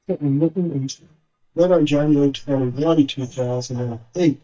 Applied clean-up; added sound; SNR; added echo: neural mask model DeepFilterNet 3.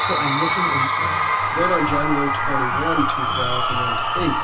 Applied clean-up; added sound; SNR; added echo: none; Crowd / Cheering; -4 dB; reverberation time 0.2 s.